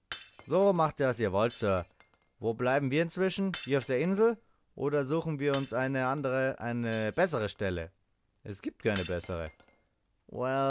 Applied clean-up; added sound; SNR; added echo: none; Shatter; 19 dB; none.